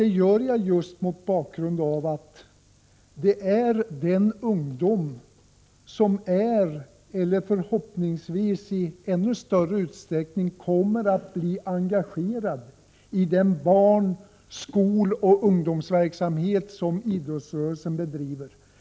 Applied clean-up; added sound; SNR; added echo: none; none; none; none.